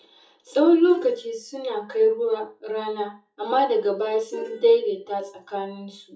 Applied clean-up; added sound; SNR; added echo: classical method WPE with log-MMSE.